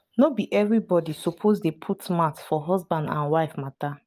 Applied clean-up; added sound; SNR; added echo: none; none; none; none.